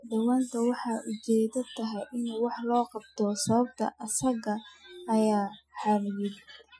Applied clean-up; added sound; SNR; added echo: classical method Wiener filter.